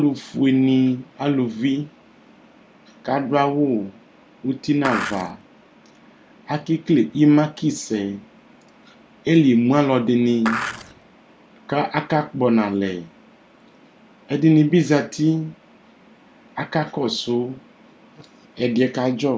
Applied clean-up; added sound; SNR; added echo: none; Skateboard; 6 dB; none.